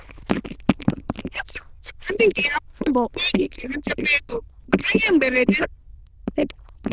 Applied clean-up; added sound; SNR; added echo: neural diffusion model UNIVERSE++.